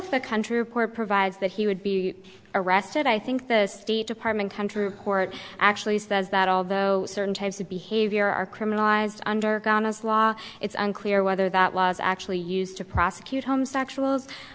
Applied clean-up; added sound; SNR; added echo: none; none; none; none.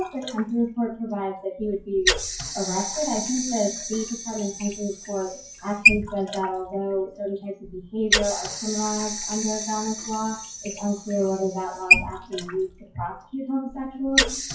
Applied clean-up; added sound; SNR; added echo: classical method WPE with log-MMSE.